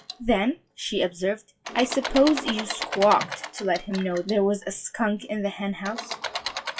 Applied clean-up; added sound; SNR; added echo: classical method WPE with log-MMSE.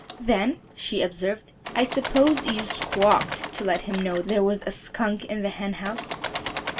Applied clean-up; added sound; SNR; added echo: none; Engine / Mechanisms; 9 dB; reverberation time 0.2 s.